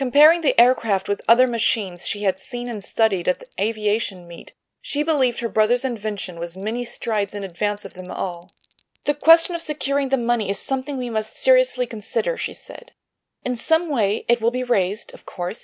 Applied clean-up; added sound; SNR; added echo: none; Bell; 11 dB; none.